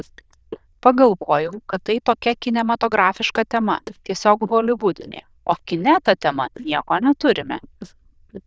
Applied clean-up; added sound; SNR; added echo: neural diffusion model UNIVERSE++.